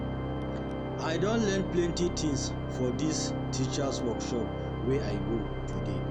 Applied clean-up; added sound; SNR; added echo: none; Organ; 0 dB; none.